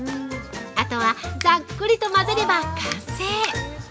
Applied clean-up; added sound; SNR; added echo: none; Finger snapping; 12 dB; none.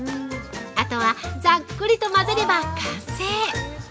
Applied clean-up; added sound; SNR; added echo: none; none; none; none.